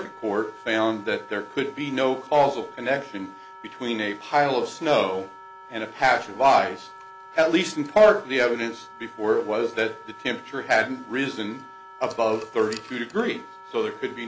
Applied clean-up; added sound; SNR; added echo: none; Wind instrument, woodwind instrument; 19 dB; none.